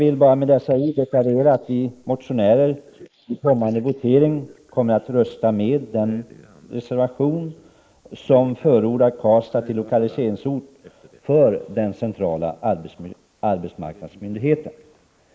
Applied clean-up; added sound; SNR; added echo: neural mask model Resemble Enhance denoiser.